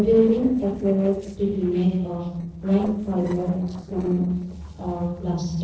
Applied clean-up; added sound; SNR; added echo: neural separator model SepFormer DNS4.